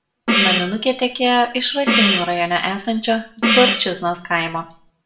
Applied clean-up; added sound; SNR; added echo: none; Gong; 1 dB; reverberation time 0.4 s.